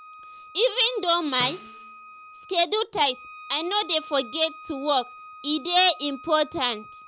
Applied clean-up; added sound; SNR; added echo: none; Snare drum + Bowed string instrument; 17 dB; none.